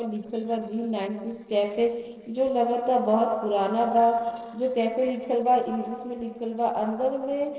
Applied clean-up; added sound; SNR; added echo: neural separator model SepFormer DNS4.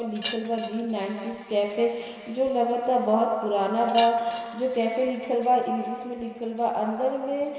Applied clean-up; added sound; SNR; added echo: none; Wind chime; 19 dB; reverberation time 2.2 s.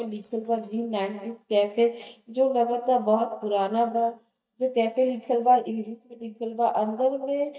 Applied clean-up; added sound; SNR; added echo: neural mask model DeepFilterNet 3.